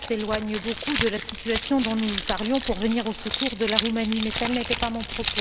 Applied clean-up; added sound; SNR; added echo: none; Keys jangling; 4 dB; none.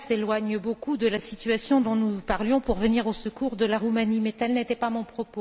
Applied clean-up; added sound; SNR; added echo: none; none; none; none.